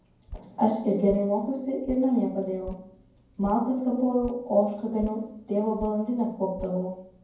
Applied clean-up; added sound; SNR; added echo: none; Drip; 19 dB; reverberation time 0.9 s.